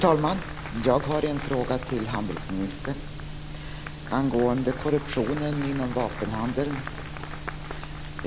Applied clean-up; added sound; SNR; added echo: none; Applause; 14 dB; none.